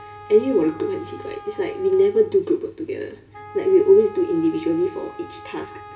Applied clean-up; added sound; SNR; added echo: none; Wind instrument, woodwind instrument; 20 dB; reverberation time 0.8 s.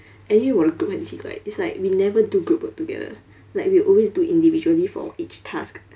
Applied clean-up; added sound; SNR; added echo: none; none; none; none.